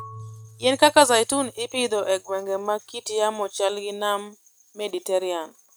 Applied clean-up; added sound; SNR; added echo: neural mask model RNNoise.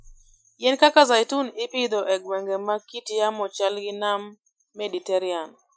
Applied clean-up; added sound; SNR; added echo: classical method Wiener filter.